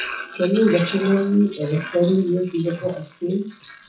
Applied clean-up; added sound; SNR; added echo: classical method WPE with log-MMSE.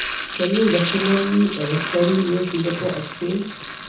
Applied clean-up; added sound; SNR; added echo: none; Sink (filling or washing); 6 dB; reverberation time 0.6 s.